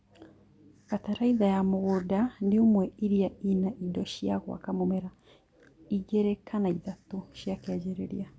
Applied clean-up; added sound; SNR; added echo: none; none; none; none.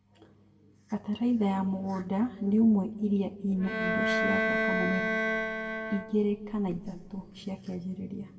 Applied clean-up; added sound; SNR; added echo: none; Bowed string instrument; 1 dB; reverberation time 1.3 s.